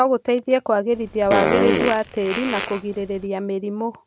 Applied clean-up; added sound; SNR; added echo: none; Fart; 2 dB; none.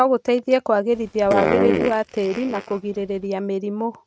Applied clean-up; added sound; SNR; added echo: neural mask model RNNoise.